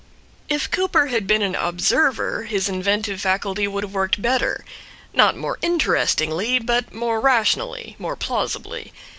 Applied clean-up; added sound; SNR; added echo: none; none; none; none.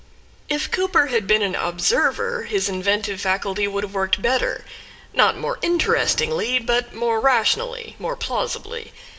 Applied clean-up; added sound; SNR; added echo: none; Dog; 18 dB; reverberation time 1.0 s.